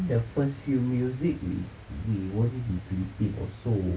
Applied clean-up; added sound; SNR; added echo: none; none; none; none.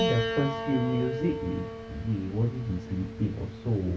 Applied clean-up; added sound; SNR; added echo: none; Piano; 5 dB; none.